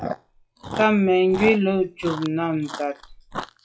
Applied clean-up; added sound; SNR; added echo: classical method log-MMSE.